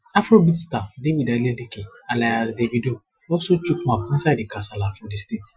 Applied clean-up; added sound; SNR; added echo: classical method Wiener filter.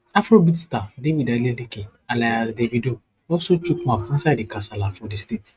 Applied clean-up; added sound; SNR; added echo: neural mask model RNNoise.